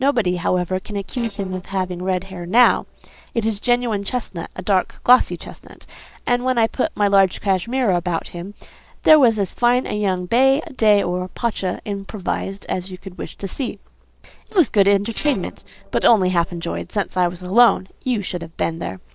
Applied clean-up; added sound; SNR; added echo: neural separator model SepFormer DNS4.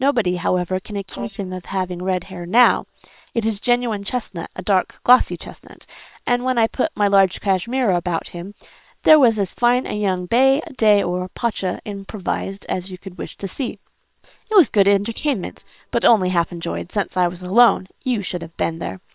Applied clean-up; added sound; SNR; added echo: neural separator model SepFormer WHAM!.